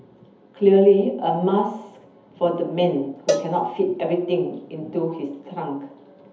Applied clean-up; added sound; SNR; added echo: none; Cowbell; 8 dB; reverberation time 0.7 s.